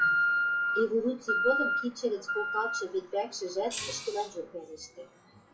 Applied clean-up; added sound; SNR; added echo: classical method WPE with log-MMSE.